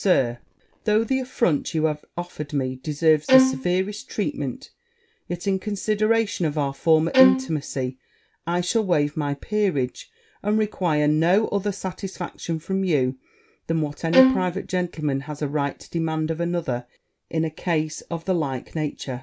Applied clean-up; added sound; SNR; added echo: none; Bowed string instrument; -2 dB; none.